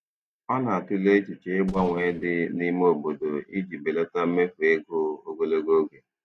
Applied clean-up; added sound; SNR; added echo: neural mask model RNNoise.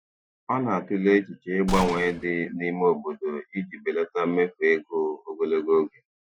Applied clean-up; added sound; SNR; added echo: classical method Wiener filter.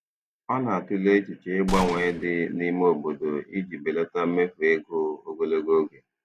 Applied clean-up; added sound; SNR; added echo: none; Gunshot, gunfire; 10 dB; none.